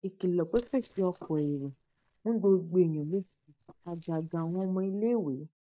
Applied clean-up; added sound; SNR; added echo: neural mask model DeepFilterNet 3.